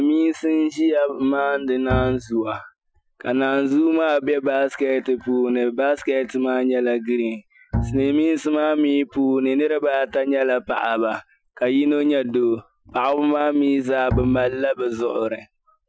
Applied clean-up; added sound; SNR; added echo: classical method Wiener filter.